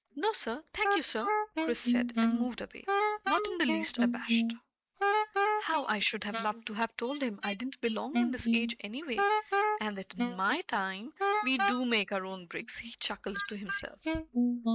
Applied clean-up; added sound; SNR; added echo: neural mask model Resemble Enhance denoiser.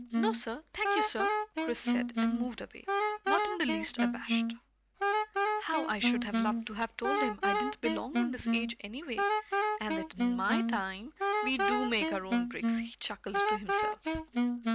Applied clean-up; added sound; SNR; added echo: none; Wind instrument, woodwind instrument; -5 dB; none.